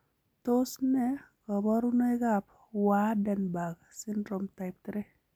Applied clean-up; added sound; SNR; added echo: none; none; none; none.